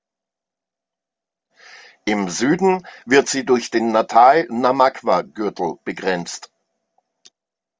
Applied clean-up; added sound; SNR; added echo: none; none; none; none.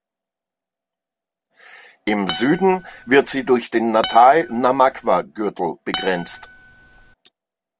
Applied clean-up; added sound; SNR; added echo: none; Acoustic guitar; 13 dB; none.